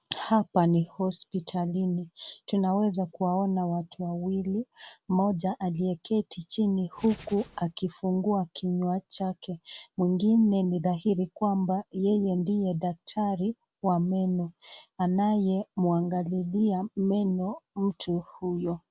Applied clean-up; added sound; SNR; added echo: none; Hands; 20 dB; none.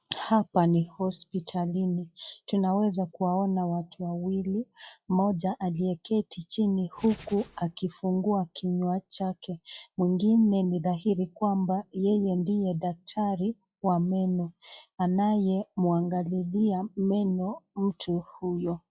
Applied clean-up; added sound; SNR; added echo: classical method log-MMSE.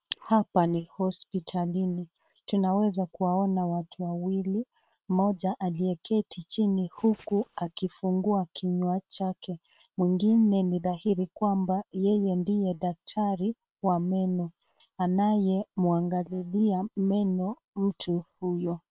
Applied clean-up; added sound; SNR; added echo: neural separator model SepFormer WHAM!.